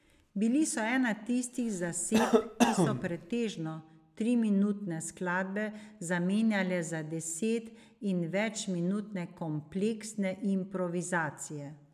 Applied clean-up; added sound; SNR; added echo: none; Cough; -1 dB; none.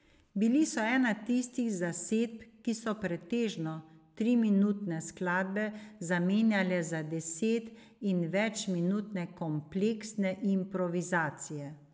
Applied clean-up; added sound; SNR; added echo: none; none; none; none.